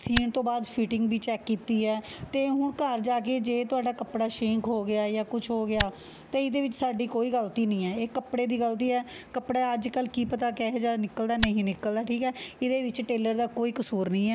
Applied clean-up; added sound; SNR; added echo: none; Tick; 3 dB; none.